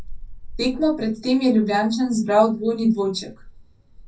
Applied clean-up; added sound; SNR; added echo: none; Wind; 16 dB; reverberation time 0.3 s.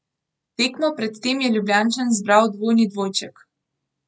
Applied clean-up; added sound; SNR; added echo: none; none; none; none.